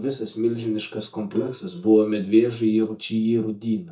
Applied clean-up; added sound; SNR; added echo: neural mask model DeepFilterNet 3.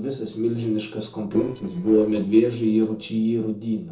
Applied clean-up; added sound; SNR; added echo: neural separator model SepFormer DNS4.